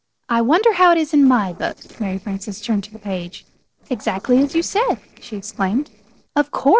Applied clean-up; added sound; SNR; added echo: neural separator model SepFormer DNS4.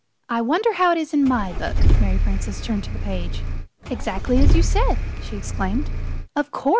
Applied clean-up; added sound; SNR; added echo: none; Engine starting / Car; -4 dB; none.